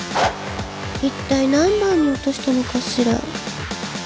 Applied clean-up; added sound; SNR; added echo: none; none; none; none.